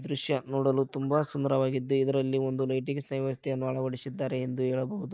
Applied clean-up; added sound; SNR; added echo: neural mask model DeepFilterNet 3.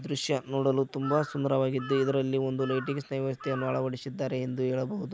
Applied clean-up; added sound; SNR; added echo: none; Bird vocalization, bird call, bird song / Crow; 14 dB; none.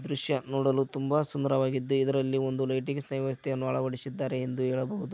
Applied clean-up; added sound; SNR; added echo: none; none; none; none.